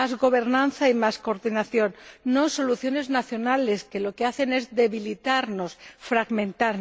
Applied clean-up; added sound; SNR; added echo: none; none; none; none.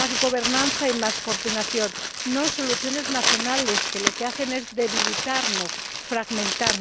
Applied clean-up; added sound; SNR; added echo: none; Crumpling, crinkling; -1 dB; none.